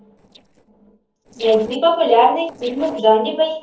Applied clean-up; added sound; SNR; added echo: neural separator model SepFormer DNS4.